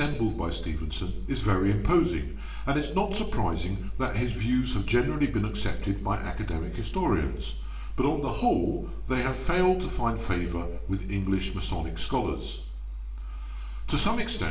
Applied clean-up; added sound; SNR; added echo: none; none; none; reverberation time 0.8 s.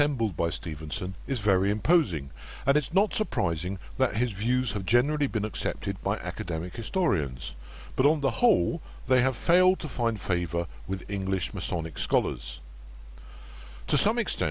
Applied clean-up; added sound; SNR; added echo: none; none; none; none.